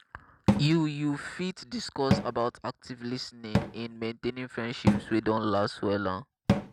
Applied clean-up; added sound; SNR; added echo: none; Cupboard open or close / Drawer open or close; 2 dB; none.